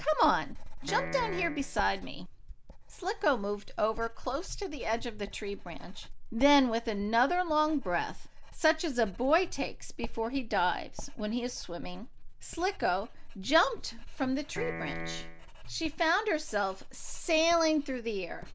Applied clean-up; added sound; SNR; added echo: none; Writing + Piano; 8 dB; none.